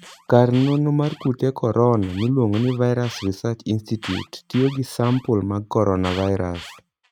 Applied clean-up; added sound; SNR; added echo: neural mask model RNNoise.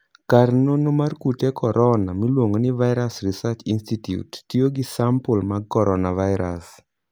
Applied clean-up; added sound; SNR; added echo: none; none; none; none.